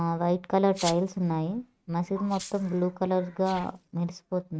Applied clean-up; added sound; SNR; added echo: neural mask model RNNoise.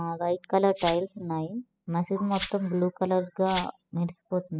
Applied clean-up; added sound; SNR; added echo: classical method spectral subtraction.